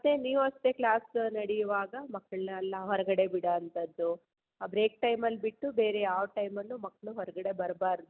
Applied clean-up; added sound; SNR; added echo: none; none; none; none.